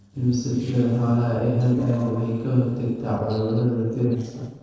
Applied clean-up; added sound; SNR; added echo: neural separator model SepFormer DNS4.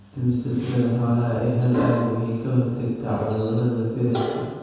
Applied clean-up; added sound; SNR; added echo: none; Bird; 20 dB; reverberation time 1.2 s.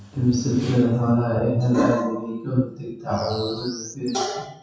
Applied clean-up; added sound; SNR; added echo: classical method WPE with log-MMSE.